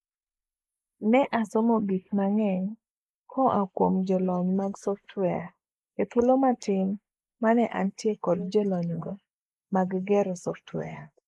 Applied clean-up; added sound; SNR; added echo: neural mask model Resemble Enhance denoiser.